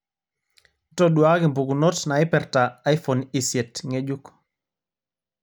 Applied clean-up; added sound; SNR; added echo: none; none; none; none.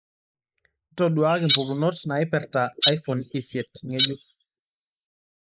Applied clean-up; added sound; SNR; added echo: neural mask model Resemble Enhance denoiser.